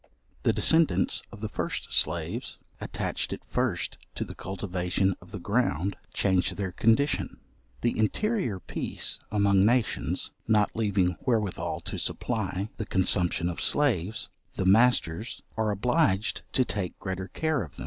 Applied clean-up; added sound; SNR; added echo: neural mask model Resemble Enhance denoiser.